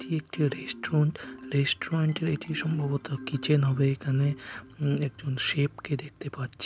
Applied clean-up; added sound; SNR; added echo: none; Marimba, xylophone; 17 dB; none.